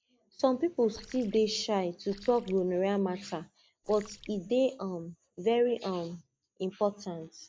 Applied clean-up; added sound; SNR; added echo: neural mask model Resemble Enhance denoiser.